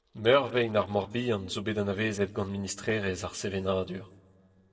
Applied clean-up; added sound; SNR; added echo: neural separator model SepFormer DNS4.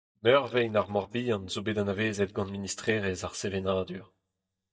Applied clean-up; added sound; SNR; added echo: neural mask model DeepFilterNet 3.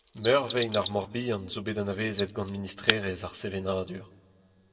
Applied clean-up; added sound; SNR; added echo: none; Mechanisms; 6 dB; reverberation time 0.8 s.